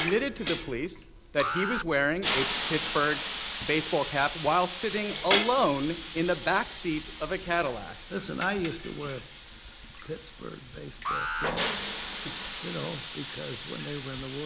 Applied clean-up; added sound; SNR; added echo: none; Alarm + Hiss; 3 dB; none.